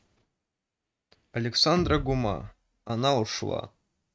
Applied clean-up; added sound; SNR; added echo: neural mask model RNNoise.